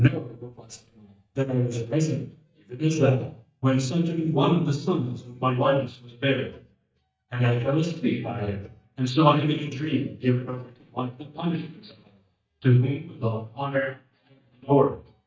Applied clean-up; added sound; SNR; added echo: neural mask model DeepFilterNet 3.